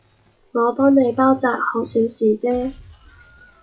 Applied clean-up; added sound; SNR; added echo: classical method log-MMSE.